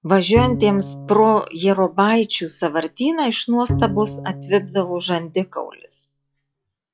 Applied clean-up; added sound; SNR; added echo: classical method log-MMSE.